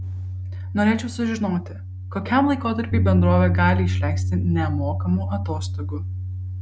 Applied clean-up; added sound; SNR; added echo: none; Bass guitar; 0 dB; none.